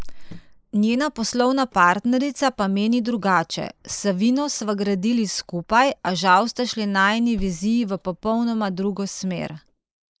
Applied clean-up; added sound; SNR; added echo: neural mask model Resemble Enhance denoiser.